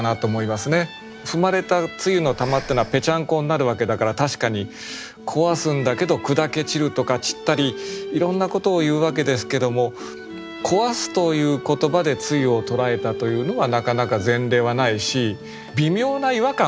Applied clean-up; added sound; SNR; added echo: none; Breathing; 19 dB; none.